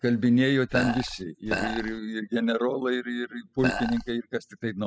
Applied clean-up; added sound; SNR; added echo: classical method spectral subtraction.